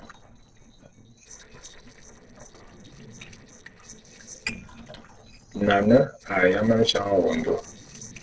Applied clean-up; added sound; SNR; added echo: neural separator model SepFormer DNS4.